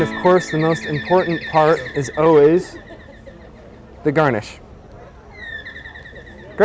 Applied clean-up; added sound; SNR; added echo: none; Bird + Guitar; 14 dB; none.